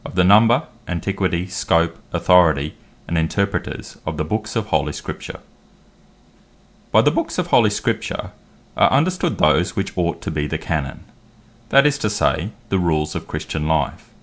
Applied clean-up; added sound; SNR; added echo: none; none; none; none.